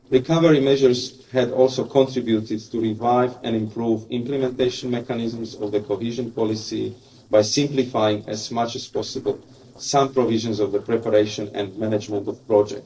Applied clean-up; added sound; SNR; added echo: neural separator model SepFormer DNS4.